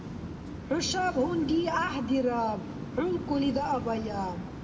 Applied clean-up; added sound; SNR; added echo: none; Waves, surf; 8 dB; reverberation time 1.1 s.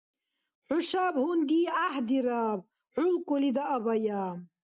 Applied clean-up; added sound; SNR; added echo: none; none; none; none.